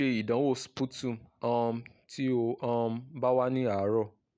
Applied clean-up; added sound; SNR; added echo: none; none; none; none.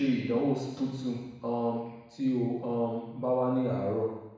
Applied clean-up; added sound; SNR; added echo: none; none; none; reverberation time 1.1 s.